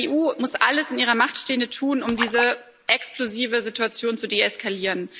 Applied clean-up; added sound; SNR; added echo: none; Splash, splatter; 11 dB; none.